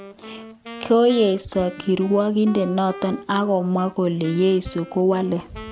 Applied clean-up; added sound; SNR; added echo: none; Wind instrument, woodwind instrument; 18 dB; none.